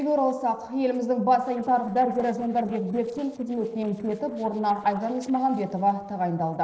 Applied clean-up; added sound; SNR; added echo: neural separator model SepFormer DNS4.